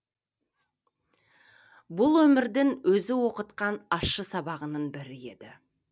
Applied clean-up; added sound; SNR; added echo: none; none; none; none.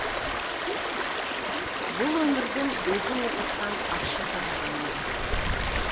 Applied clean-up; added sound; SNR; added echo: none; Stream; -4 dB; none.